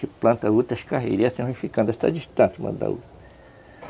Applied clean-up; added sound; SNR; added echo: none; none; none; none.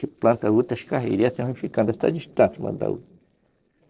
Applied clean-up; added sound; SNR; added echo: neural separator model SepFormer DNS4.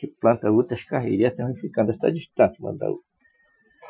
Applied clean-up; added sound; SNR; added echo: classical method Wiener filter.